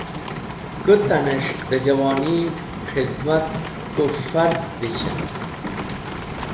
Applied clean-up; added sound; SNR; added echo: none; Rain; 6 dB; reverberation time 0.8 s.